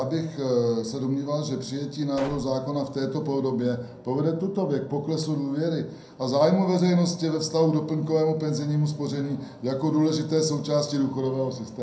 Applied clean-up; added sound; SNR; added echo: none; Explosion; 16 dB; reverberation time 0.6 s.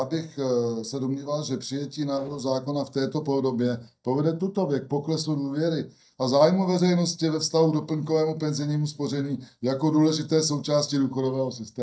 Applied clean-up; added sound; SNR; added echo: neural mask model DeepFilterNet 3.